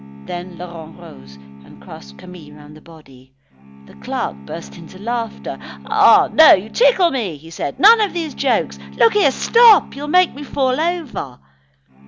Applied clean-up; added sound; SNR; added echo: none; Bowed string instrument; 18 dB; none.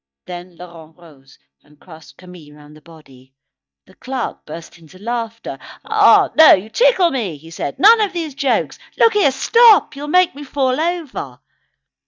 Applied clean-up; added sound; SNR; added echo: neural mask model DeepFilterNet 3.